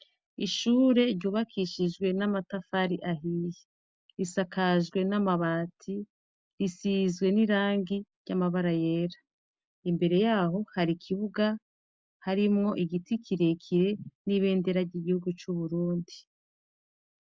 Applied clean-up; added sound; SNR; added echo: none; none; none; none.